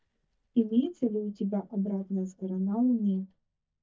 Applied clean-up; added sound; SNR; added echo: neural mask model DeepFilterNet 3.